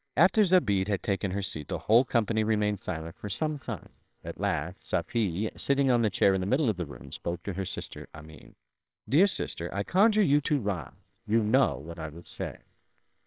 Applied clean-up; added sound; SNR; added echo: neural separator model SepFormer WHAMR!.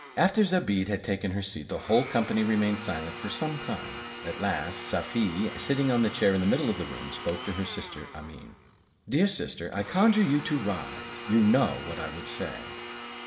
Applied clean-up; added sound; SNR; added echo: none; Domestic sounds, home sounds; 12 dB; reverberation time 1.5 s.